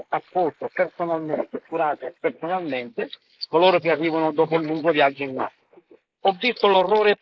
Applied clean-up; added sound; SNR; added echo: neural mask model Resemble Enhance denoiser.